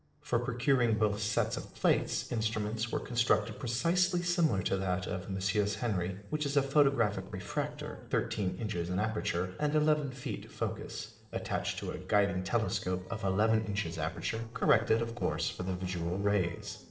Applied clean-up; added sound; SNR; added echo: neural separator model SepFormer DNS4.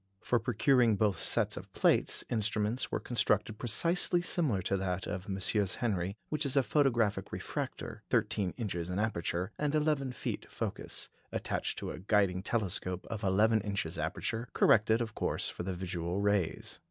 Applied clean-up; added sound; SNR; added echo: none; none; none; none.